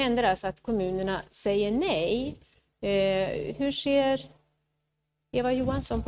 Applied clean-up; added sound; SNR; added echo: neural mask model RNNoise.